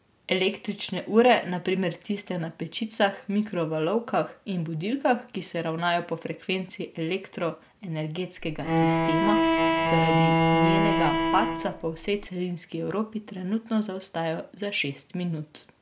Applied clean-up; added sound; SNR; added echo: none; Bowed string instrument; -5 dB; none.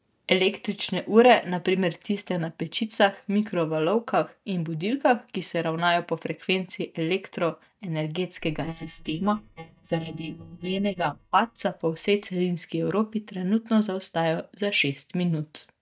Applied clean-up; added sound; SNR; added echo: neural mask model DeepFilterNet 3.